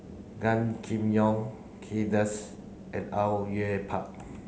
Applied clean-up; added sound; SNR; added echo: none; none; none; none.